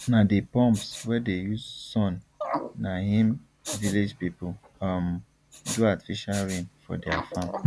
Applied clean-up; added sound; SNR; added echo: none; Respiratory sounds; 10 dB; none.